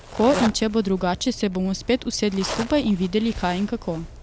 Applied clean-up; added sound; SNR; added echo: none; Zipper (clothing); 11 dB; none.